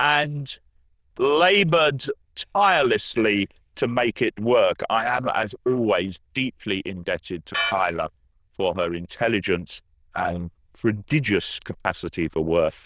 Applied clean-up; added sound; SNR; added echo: neural diffusion model UNIVERSE++.